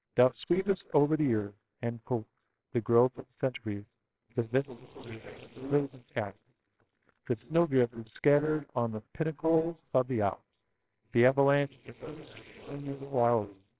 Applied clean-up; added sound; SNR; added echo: neural separator model SepFormer WHAMR!.